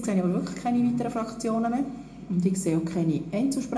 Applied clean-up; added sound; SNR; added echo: none; none; none; reverberation time 0.4 s.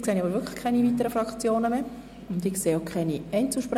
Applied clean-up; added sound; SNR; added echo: none; none; none; none.